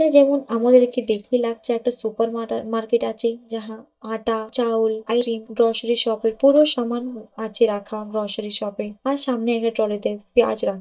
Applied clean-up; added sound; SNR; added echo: neural mask model DeepFilterNet 3.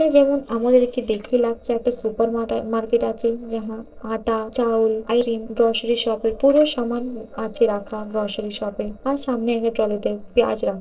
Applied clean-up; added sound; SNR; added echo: neural separator model SepFormer DNS4.